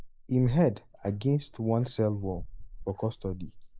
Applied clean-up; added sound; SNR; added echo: neural mask model Resemble Enhance denoiser.